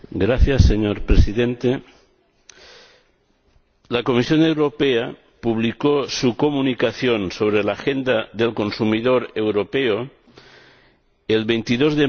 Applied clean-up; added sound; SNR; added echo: none; none; none; none.